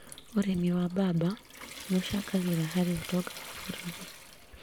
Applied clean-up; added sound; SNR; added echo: none; Trickle, dribble / Sink (filling or washing) / Water tap, faucet; 14 dB; none.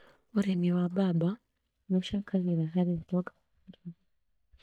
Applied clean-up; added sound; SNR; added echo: neural mask model DeepFilterNet 3.